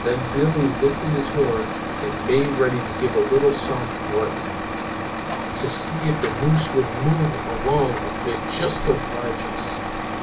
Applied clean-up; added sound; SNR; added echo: none; Truck; 5 dB; reverberation time 0.2 s.